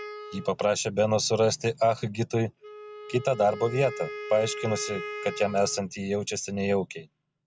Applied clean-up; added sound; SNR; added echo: none; Wind instrument, woodwind instrument; 13 dB; none.